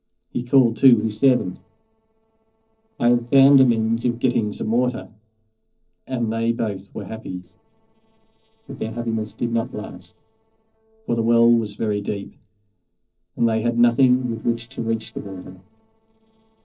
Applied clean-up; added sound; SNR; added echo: neural separator model SepFormer DNS4.